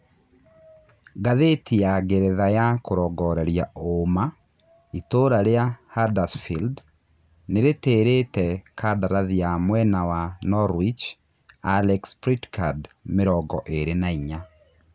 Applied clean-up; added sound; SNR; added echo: none; none; none; none.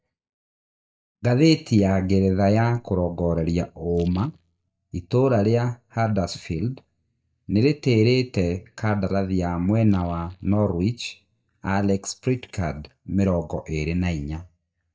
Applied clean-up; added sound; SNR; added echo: neural mask model DeepFilterNet 3.